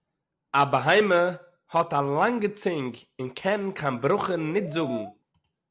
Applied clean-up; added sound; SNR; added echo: none; Brass instrument; 14 dB; none.